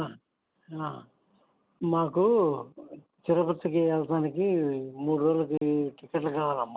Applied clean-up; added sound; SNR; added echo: none; none; none; none.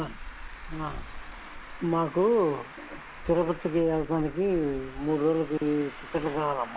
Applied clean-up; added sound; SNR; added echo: none; Traffic noise, roadway noise; 13 dB; none.